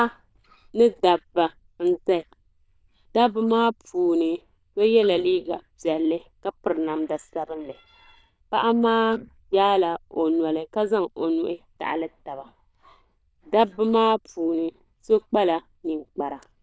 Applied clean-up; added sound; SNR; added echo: neural diffusion model UNIVERSE++.